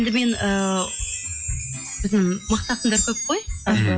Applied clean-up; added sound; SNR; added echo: classical method log-MMSE.